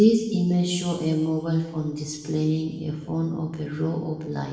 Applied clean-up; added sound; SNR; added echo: none; none; none; reverberation time 1.2 s.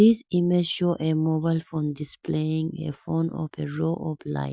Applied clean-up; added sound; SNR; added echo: none; none; none; none.